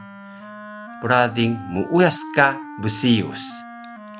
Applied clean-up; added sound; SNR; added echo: none; Wind instrument, woodwind instrument; 14 dB; none.